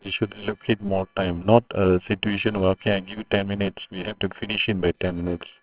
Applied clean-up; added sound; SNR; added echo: neural separator model SepFormer WHAMR!.